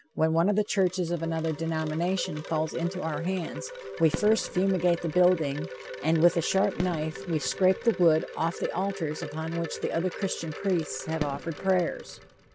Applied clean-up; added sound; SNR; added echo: none; Wind chime + Fireworks; 12 dB; none.